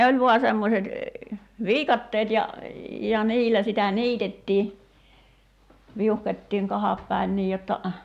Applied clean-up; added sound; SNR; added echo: none; none; none; none.